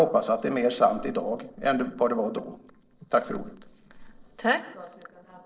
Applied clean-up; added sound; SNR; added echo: neural separator model SepFormer DNS4.